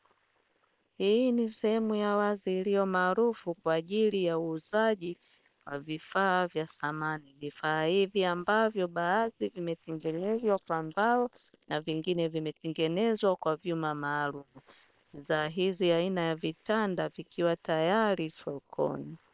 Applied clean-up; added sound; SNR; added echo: neural separator model SepFormer WHAM!.